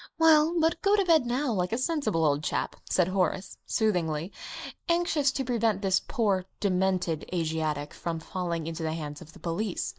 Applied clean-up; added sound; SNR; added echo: neural mask model Resemble Enhance denoiser.